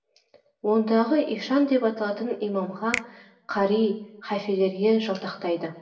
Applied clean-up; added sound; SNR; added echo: none; Finger snapping; 14 dB; reverberation time 0.7 s.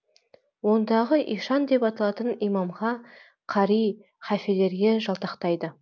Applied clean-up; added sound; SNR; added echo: none; none; none; none.